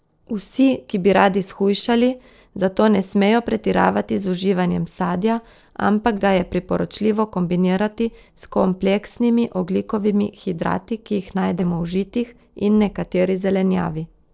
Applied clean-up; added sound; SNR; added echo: neural separator model SepFormer DNS4.